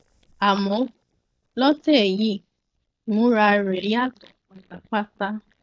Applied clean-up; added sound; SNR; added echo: neural mask model DeepFilterNet 3.